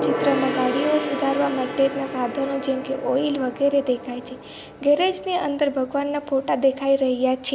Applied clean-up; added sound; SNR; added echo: none; Gong; 8 dB; none.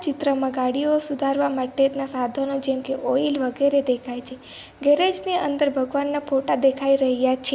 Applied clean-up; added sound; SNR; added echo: none; none; none; none.